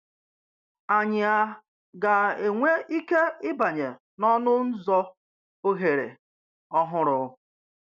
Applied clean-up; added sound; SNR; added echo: none; none; none; none.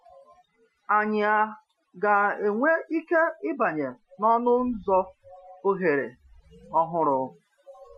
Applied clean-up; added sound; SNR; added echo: classical method Wiener filter.